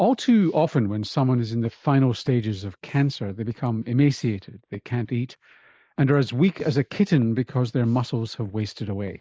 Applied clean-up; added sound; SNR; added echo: neural mask model Resemble Enhance denoiser.